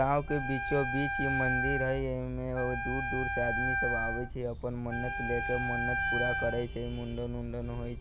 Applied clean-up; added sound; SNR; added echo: none; Wind instrument, woodwind instrument; 1 dB; none.